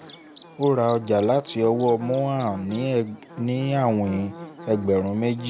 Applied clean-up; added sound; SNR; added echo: none; Buzz / Bird; 18 dB; none.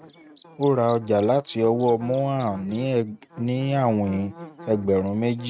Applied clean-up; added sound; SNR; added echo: neural mask model RNNoise.